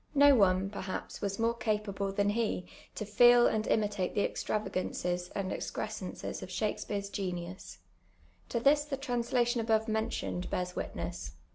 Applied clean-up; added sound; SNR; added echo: none; none; none; none.